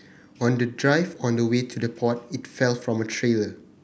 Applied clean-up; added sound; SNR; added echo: none; none; none; none.